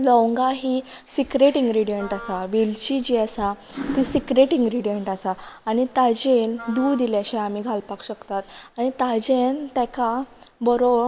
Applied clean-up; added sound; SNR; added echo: none; Wind instrument, woodwind instrument; 17 dB; none.